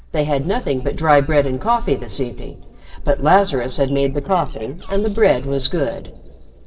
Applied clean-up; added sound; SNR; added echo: neural separator model SepFormer DNS4.